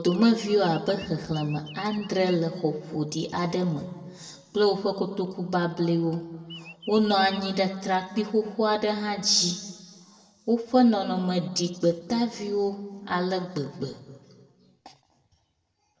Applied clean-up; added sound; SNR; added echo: none; Chirp, tweet; 18 dB; reverberation time 1.3 s.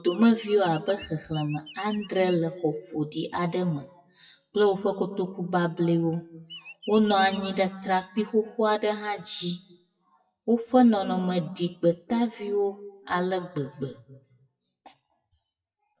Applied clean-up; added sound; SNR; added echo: classical method WPE with log-MMSE.